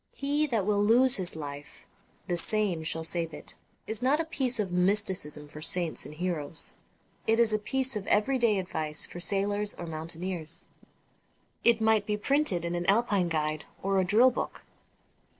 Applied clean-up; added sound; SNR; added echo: neural separator model SepFormer DNS4.